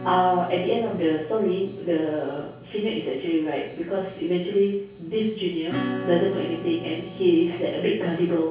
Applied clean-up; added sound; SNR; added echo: none; Acoustic guitar / Strum; 13 dB; reverberation time 0.6 s.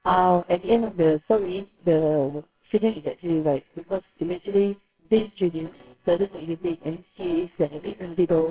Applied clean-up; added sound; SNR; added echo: neural separator model SepFormer WHAMR!.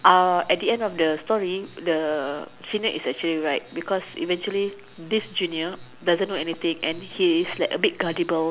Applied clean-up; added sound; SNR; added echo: none; none; none; none.